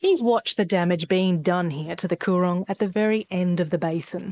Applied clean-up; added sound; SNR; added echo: neural mask model Resemble Enhance denoiser.